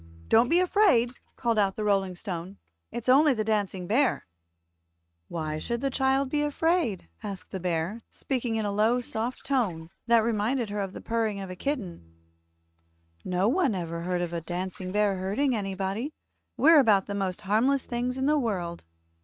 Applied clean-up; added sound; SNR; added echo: neural mask model RNNoise.